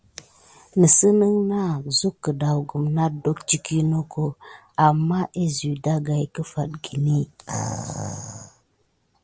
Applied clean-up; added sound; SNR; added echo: none; Animal; 9 dB; none.